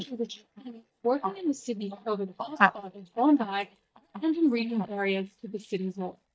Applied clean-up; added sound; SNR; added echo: neural mask model DeepFilterNet 3.